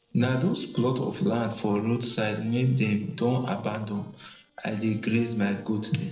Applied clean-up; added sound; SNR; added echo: neural separator model SepFormer DNS4.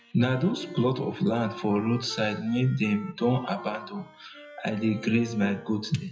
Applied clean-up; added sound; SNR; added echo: classical method WPE with log-MMSE.